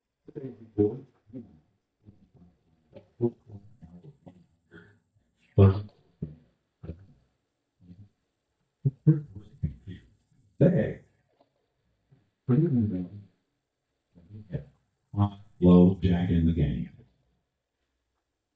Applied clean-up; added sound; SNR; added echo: neural mask model DeepFilterNet 3.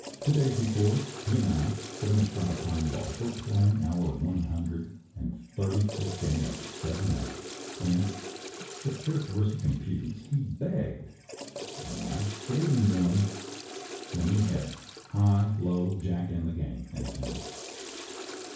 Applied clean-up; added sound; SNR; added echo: none; Toilet flush / Water; 13 dB; reverberation time 0.6 s.